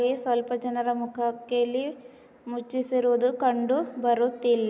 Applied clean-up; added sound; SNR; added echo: none; none; none; none.